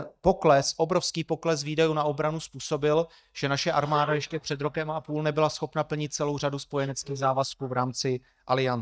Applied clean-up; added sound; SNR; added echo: neural mask model DeepFilterNet 3.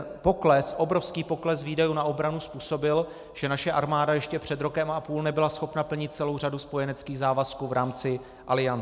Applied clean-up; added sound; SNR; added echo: none; none; none; none.